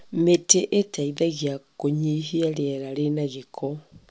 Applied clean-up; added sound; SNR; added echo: none; none; none; none.